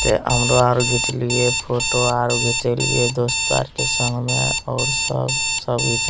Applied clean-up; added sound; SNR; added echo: none; Alarm; 1 dB; none.